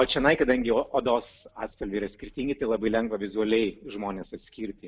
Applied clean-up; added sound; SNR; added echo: none; none; none; none.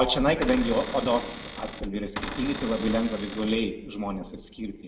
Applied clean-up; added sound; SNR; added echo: none; Cupboard open or close / Door; 9 dB; reverberation time 1.0 s.